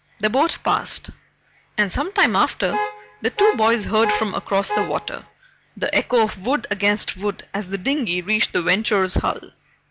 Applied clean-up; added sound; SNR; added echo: none; Alarm / Car; 5 dB; none.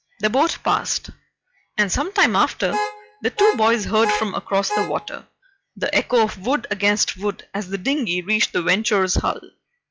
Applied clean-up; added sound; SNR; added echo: classical method log-MMSE.